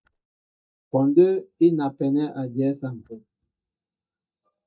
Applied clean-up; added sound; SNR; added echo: neural mask model DeepFilterNet 3.